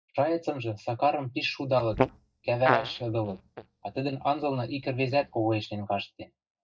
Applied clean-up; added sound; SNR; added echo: neural mask model DeepFilterNet 3.